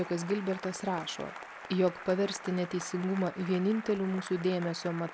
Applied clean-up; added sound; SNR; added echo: none; Applause / Cheering; 13 dB; none.